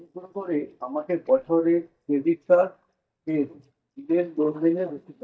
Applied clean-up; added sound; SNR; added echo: neural mask model DeepFilterNet 3.